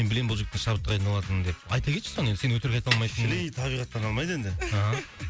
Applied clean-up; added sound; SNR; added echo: none; Snare drum; 6 dB; none.